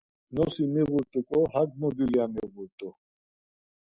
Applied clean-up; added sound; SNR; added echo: none; none; none; none.